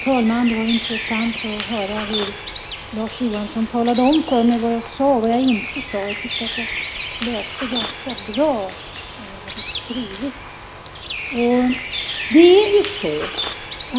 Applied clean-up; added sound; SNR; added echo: none; Bird; 9 dB; none.